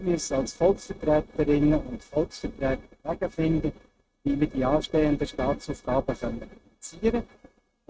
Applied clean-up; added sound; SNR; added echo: neural mask model RNNoise.